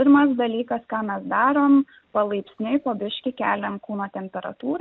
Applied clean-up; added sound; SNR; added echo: none; none; none; none.